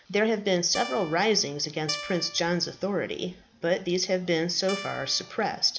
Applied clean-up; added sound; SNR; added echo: none; Guitar; 13 dB; none.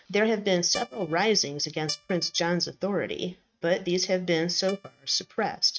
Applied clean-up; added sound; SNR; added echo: neural mask model RNNoise.